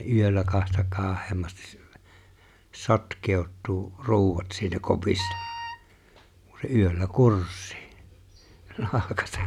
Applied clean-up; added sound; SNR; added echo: none; Wind instrument, woodwind instrument; 11 dB; none.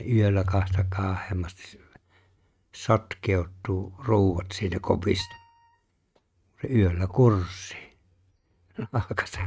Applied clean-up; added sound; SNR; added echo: neural mask model RNNoise.